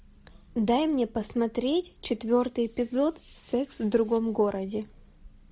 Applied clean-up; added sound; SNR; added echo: none; none; none; none.